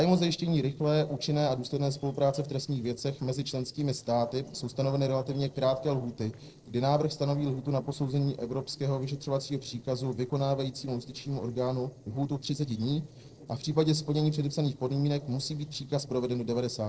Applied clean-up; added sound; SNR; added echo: neural separator model SepFormer DNS4.